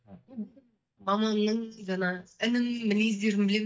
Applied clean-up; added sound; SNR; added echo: neural mask model DeepFilterNet 3.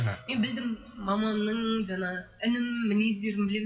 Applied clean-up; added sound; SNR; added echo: classical method WPE with log-MMSE.